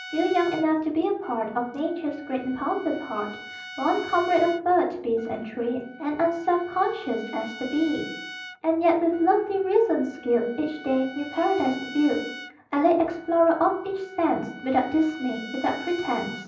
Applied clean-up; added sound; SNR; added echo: none; Trumpet; 17 dB; reverberation time 0.6 s.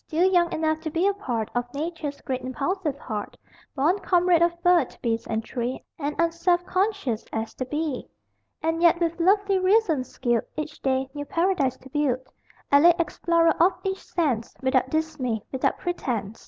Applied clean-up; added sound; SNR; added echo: none; none; none; none.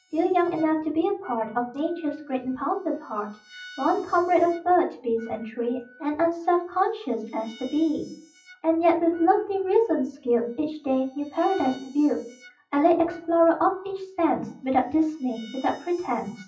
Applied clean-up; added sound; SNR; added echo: classical method WPE with log-MMSE.